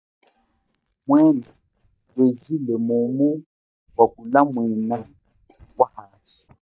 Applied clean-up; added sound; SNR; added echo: neural mask model DeepFilterNet 3.